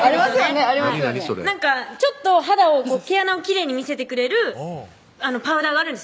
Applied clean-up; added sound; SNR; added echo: none; none; none; none.